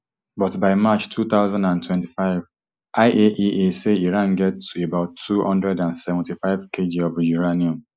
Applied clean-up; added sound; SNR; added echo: neural mask model Resemble Enhance denoiser.